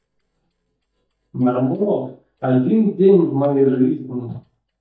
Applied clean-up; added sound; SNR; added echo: neural mask model DeepFilterNet 3.